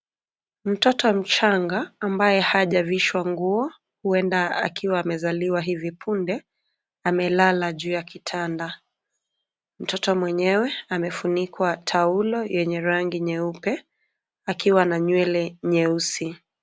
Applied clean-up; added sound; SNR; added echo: none; none; none; none.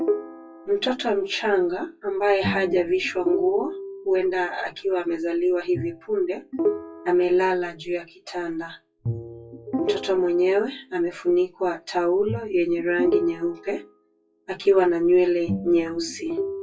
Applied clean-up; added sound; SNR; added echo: classical method WPE with log-MMSE.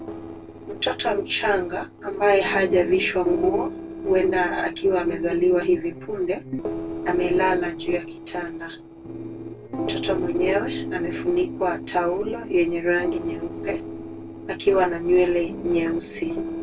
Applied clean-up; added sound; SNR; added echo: neural separator model SepFormer DNS4.